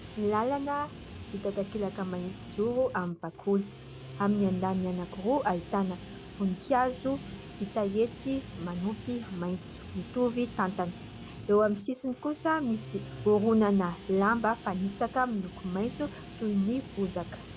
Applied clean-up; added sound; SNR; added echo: none; Guitar; 14 dB; none.